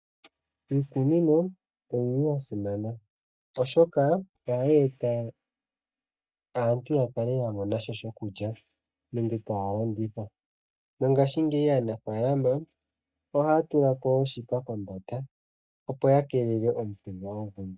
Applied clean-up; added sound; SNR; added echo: neural mask model DeepFilterNet 3.